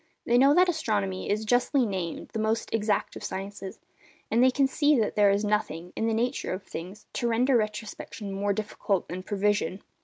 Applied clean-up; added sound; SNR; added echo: none; none; none; none.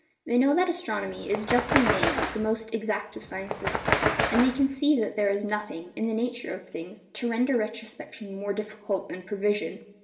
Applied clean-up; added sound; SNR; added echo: none; Bird; 1 dB; reverberation time 0.9 s.